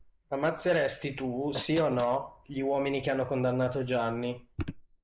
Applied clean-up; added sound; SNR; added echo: neural mask model Resemble Enhance denoiser.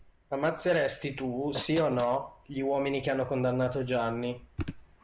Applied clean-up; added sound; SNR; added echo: none; Cough; 14 dB; none.